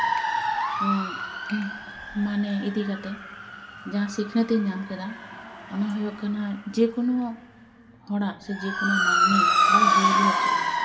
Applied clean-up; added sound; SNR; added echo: none; Motor vehicle (road) / Siren; -2 dB; reverberation time 2.1 s.